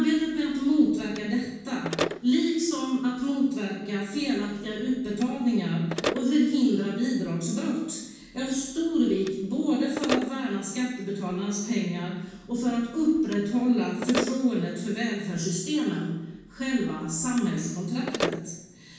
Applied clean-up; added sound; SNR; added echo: none; Telephone; 12 dB; reverberation time 1.2 s.